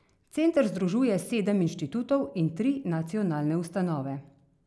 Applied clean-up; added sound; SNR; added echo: none; none; none; none.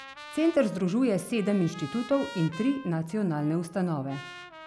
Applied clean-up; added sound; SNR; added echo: none; Trumpet; 17 dB; none.